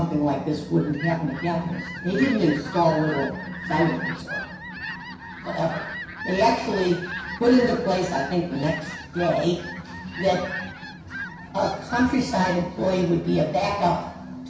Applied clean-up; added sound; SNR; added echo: none; Fowl; 12 dB; reverberation time 0.6 s.